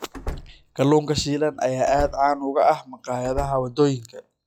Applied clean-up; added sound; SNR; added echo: classical method log-MMSE.